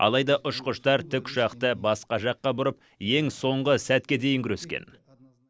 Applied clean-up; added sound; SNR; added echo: none; none; none; none.